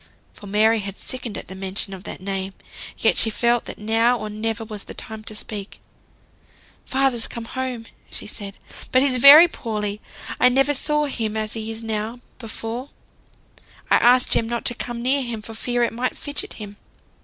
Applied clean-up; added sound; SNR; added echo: none; none; none; none.